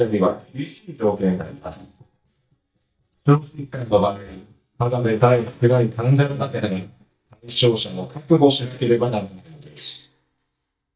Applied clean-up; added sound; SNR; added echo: neural mask model DeepFilterNet 3.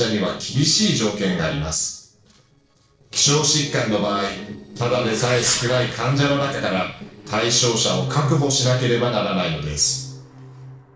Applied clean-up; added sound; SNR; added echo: neural separator model SepFormer DNS4.